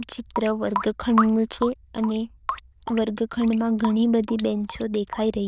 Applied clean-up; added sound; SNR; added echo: neural diffusion model UNIVERSE++.